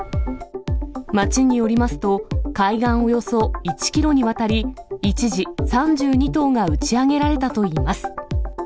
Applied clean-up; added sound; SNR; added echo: none; none; none; none.